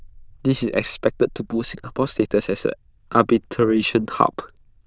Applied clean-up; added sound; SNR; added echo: neural diffusion model UNIVERSE++.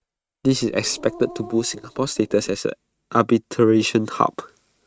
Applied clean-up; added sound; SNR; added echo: neural mask model RNNoise.